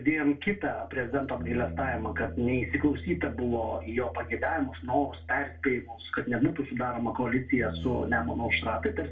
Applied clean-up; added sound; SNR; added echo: none; Bass guitar; 11 dB; reverberation time 0.2 s.